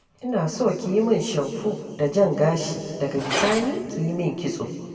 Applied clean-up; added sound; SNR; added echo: none; Glass; 12 dB; reverberation time 2.2 s.